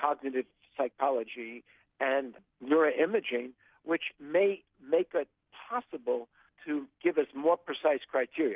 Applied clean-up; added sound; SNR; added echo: none; none; none; none.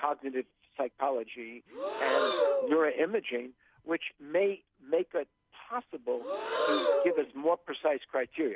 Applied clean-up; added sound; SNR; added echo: none; Breathing; 2 dB; none.